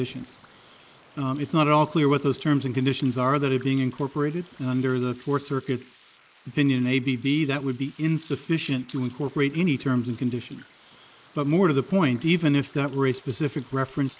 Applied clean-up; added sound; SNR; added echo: neural mask model Resemble Enhance denoiser.